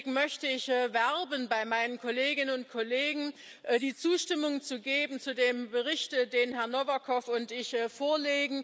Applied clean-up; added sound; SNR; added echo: neural mask model Resemble Enhance denoiser.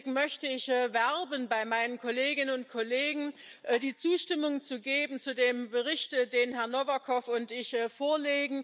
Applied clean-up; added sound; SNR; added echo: neural mask model DeepFilterNet 3.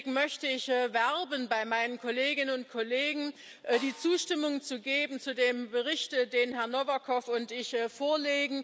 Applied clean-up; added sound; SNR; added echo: none; Snare drum; 20 dB; none.